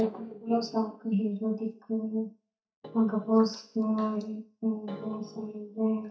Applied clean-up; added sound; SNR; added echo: neural mask model DeepFilterNet 3.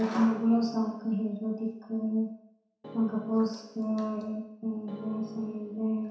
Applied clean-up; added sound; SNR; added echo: none; Keyboard (musical); 16 dB; reverberation time 0.7 s.